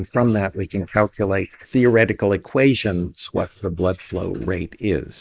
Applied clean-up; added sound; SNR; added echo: neural mask model Resemble Enhance denoiser.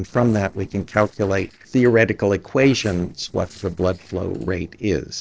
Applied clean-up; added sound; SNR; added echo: neural separator model SepFormer DNS4.